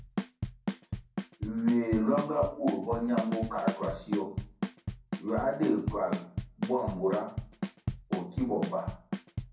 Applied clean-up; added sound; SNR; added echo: none; Bass drum / Snare drum / Drum kit; 4 dB; reverberation time 0.6 s.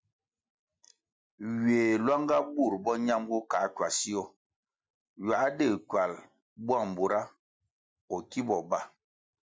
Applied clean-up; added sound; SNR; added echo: none; none; none; none.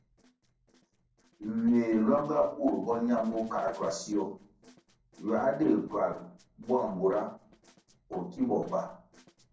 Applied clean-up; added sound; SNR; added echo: neural separator model SepFormer DNS4.